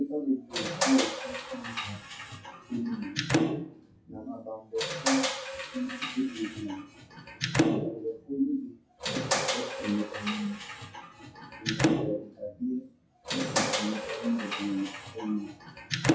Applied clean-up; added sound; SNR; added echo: classical method WPE with log-MMSE.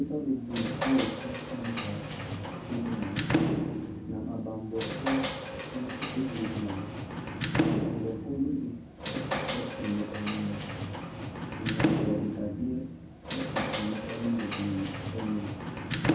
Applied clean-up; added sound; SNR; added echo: none; Sliding door / Slam; -2 dB; reverberation time 0.6 s.